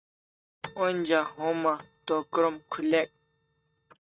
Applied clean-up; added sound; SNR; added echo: neural mask model RNNoise.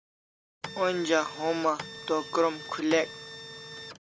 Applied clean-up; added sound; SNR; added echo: none; Printer; 12 dB; none.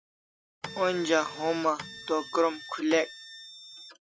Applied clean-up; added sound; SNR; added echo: classical method Wiener filter.